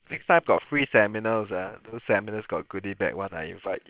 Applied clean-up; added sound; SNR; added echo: neural separator model SepFormer WHAM!.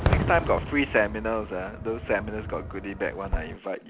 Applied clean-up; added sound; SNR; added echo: none; Fireworks; 3 dB; none.